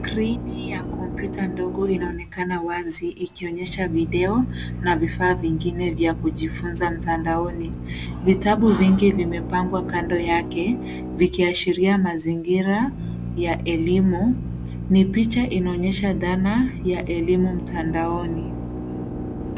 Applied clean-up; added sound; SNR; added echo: none; Drill; 7 dB; none.